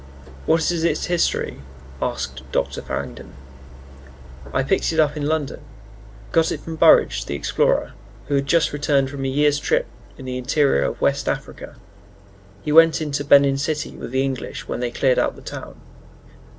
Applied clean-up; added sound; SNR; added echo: none; Idling; 17 dB; none.